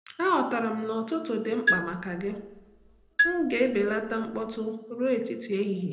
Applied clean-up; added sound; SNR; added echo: none; Marimba, xylophone; 3 dB; reverberation time 0.7 s.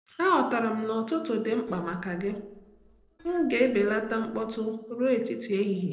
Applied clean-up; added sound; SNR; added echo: neural separator model SepFormer DNS4.